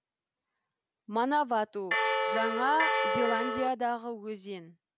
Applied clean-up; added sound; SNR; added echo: none; Bell; -3 dB; none.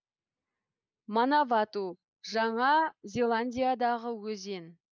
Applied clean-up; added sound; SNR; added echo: neural mask model Resemble Enhance denoiser.